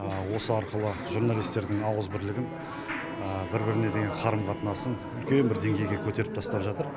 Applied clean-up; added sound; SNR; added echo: none; Bowed string instrument; 12 dB; none.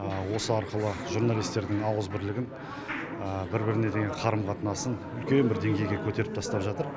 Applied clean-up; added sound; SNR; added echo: none; none; none; none.